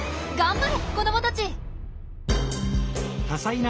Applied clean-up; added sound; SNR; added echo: none; none; none; none.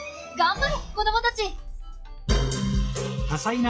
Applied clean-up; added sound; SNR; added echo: classical method log-MMSE.